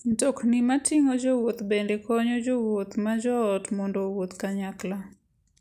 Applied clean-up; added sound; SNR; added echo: none; none; none; none.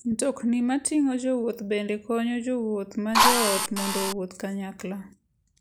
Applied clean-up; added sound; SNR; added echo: none; Drill; -4 dB; none.